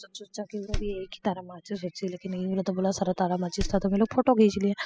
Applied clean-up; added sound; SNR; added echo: classical method spectral subtraction.